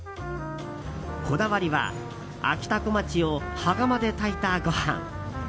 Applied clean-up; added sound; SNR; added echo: none; none; none; none.